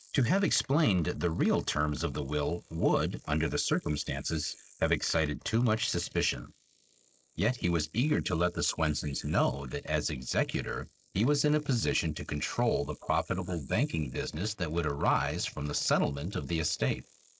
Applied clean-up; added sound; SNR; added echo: neural mask model Resemble Enhance denoiser.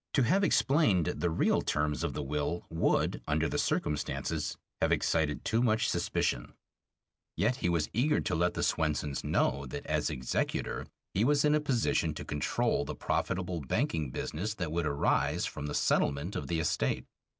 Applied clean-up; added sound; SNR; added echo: none; none; none; none.